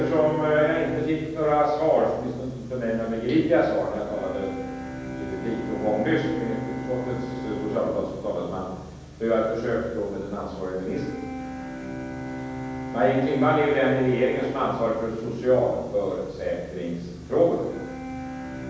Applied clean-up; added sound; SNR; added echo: none; Bowed string instrument; 10 dB; reverberation time 1.1 s.